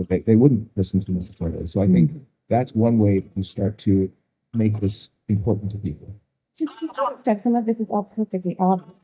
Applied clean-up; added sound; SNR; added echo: neural mask model DeepFilterNet 3.